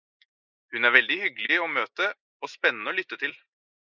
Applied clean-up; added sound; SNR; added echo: neural mask model Resemble Enhance denoiser.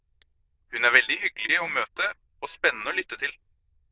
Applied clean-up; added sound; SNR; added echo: neural diffusion model UNIVERSE++.